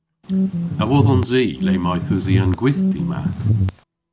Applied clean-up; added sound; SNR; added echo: none; Bass guitar; -2 dB; none.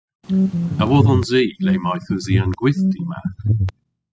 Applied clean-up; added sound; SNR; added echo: classical method spectral subtraction.